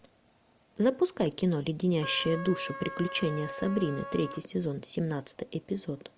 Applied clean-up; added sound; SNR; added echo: none; Trumpet; 10 dB; none.